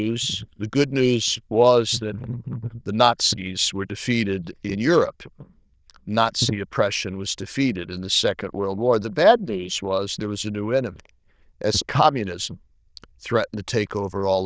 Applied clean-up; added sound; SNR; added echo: neural diffusion model UNIVERSE++.